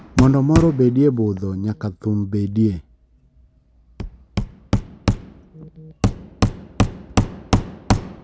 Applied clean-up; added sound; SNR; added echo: none; Hammer; 2 dB; none.